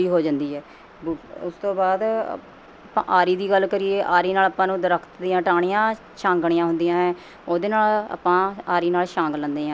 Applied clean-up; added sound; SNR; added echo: none; none; none; none.